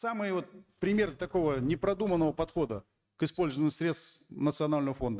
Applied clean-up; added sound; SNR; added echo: neural mask model RNNoise.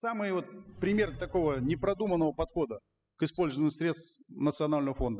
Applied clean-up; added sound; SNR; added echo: classical method spectral subtraction.